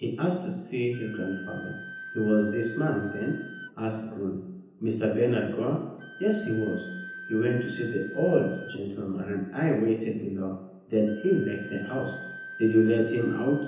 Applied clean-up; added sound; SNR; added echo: none; Wind instrument, woodwind instrument; 15 dB; reverberation time 0.9 s.